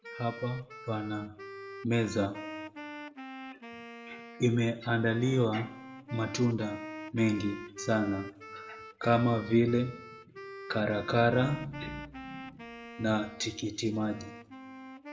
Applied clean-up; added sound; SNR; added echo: none; Wind instrument, woodwind instrument; 13 dB; reverberation time 0.5 s.